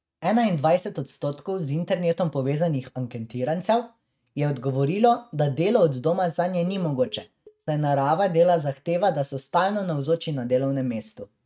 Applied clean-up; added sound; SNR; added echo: neural mask model RNNoise.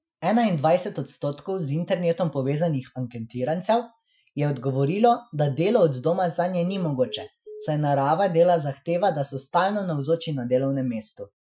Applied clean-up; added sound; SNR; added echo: classical method Wiener filter.